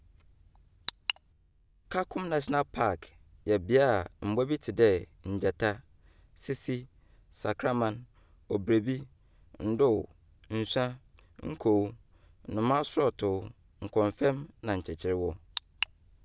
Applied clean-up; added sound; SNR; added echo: none; none; none; none.